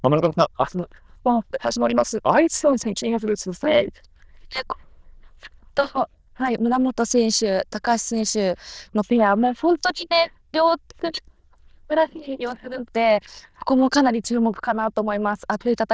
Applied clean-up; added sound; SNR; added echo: neural diffusion model UNIVERSE++.